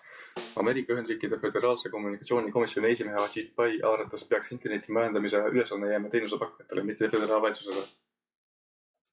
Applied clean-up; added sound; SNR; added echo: classical method log-MMSE.